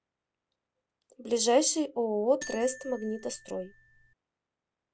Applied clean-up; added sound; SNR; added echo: none; Marimba, xylophone; 16 dB; none.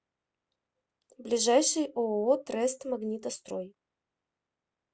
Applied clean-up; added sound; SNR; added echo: none; none; none; none.